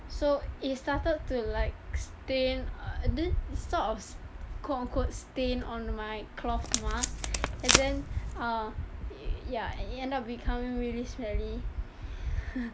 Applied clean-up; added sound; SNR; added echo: none; Packing tape, duct tape; -2 dB; none.